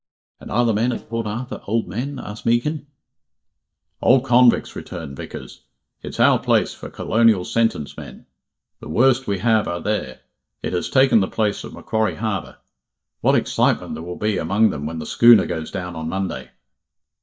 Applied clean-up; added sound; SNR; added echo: neural mask model DeepFilterNet 3.